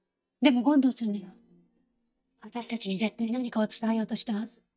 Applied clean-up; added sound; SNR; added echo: neural mask model DeepFilterNet 3.